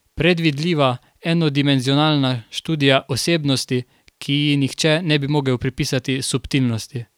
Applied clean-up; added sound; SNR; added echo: none; none; none; none.